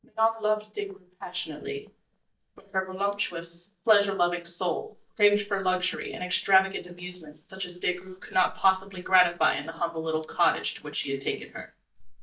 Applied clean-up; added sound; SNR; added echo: neural mask model DeepFilterNet 3.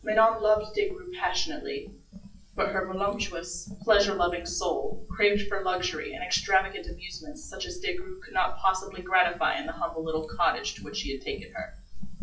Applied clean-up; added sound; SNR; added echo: classical method WPE with log-MMSE.